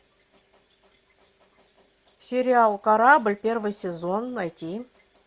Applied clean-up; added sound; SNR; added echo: none; none; none; none.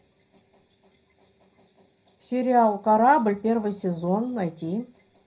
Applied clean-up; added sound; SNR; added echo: none; none; none; reverberation time 0.4 s.